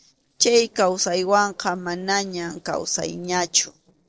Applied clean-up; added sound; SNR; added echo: neural separator model SepFormer DNS4.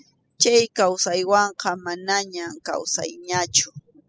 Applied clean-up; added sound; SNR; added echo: classical method spectral subtraction.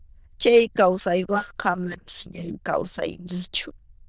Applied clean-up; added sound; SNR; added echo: neural diffusion model UNIVERSE++.